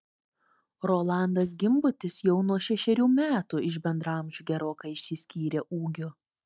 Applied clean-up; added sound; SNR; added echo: neural mask model DeepFilterNet 3.